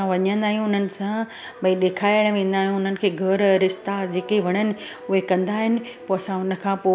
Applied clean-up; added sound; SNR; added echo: none; none; none; none.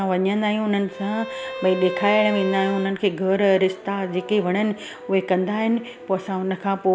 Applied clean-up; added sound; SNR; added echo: none; Bowed string instrument; 11 dB; none.